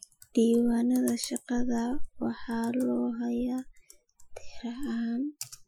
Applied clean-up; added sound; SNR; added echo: classical method Wiener filter.